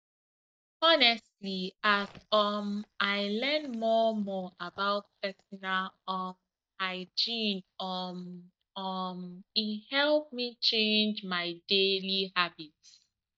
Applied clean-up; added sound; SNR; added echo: neural mask model DeepFilterNet 3.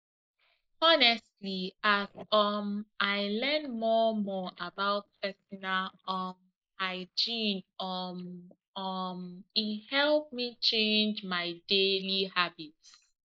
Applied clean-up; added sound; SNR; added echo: neural mask model Resemble Enhance denoiser.